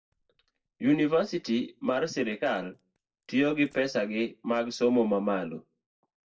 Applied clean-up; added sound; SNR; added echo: neural separator model SepFormer DNS4.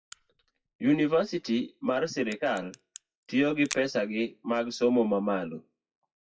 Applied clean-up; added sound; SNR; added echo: classical method WPE with log-MMSE.